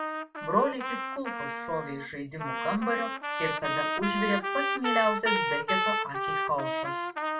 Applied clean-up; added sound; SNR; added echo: none; Trumpet; -1 dB; reverberation time 0.2 s.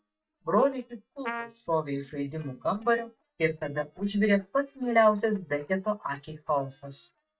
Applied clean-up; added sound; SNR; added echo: neural mask model DeepFilterNet 3.